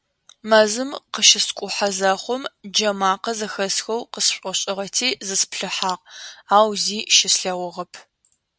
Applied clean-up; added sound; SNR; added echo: none; none; none; none.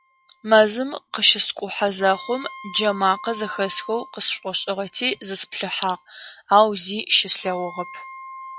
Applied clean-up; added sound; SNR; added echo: classical method log-MMSE.